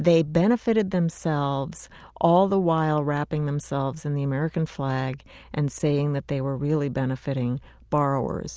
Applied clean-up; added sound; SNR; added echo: none; none; none; none.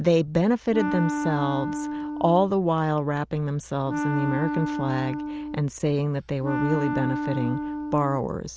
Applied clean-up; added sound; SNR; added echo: none; Wind instrument, woodwind instrument; 5 dB; none.